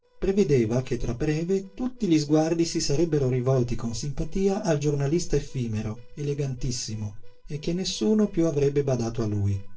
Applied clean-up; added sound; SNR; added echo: neural separator model SepFormer DNS4.